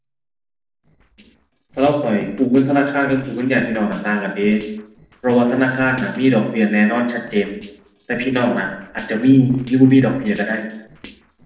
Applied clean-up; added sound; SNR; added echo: neural separator model SepFormer DNS4.